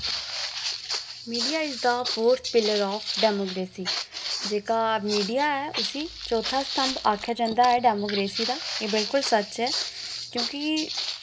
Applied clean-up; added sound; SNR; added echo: none; Walk, footsteps; 5 dB; reverberation time 0.3 s.